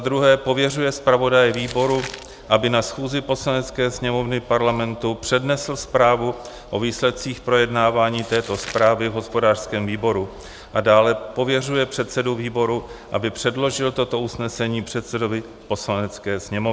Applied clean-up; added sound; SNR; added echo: none; Crumpling, crinkling; 18 dB; none.